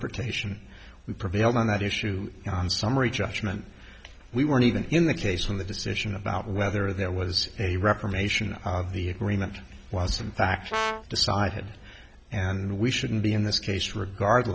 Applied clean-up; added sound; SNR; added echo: none; Brass instrument; 6 dB; none.